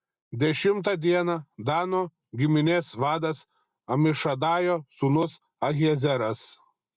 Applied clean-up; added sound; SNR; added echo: none; none; none; none.